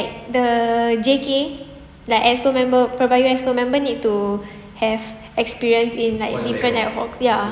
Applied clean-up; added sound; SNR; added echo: none; none; none; none.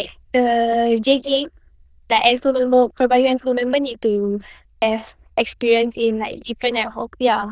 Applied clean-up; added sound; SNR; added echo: neural diffusion model UNIVERSE++.